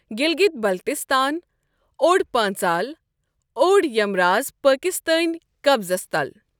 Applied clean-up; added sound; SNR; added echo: none; none; none; none.